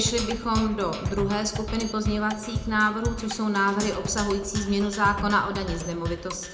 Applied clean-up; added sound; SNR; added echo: none; Percussion; 7 dB; reverberation time 0.6 s.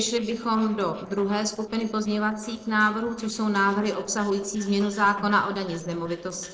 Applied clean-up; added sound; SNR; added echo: neural separator model SepFormer DNS4.